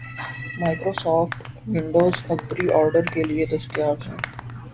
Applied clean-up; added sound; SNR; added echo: none; Applause; 15 dB; none.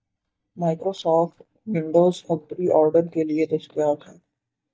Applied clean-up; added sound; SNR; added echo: neural mask model DeepFilterNet 3.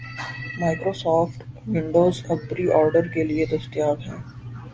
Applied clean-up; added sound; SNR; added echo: none; none; none; none.